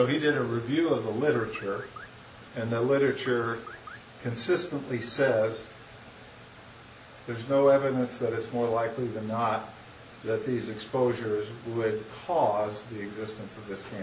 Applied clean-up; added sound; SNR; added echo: none; Car; 18 dB; none.